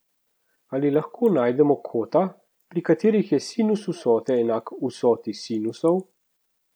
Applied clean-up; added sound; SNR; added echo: none; none; none; none.